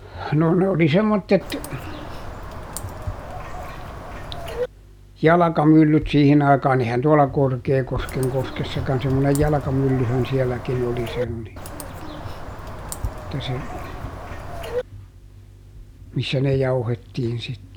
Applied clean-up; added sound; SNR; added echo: none; Bird; 10 dB; none.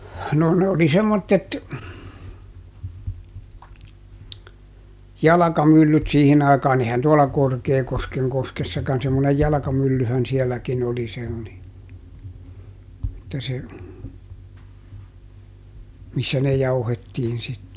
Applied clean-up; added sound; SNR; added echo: none; none; none; none.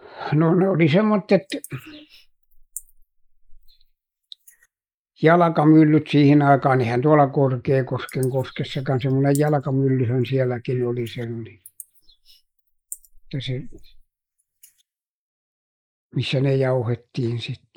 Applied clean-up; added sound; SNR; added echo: neural mask model Resemble Enhance denoiser.